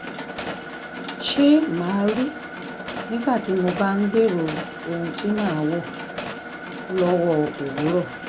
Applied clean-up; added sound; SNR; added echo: none; Mechanisms; 9 dB; none.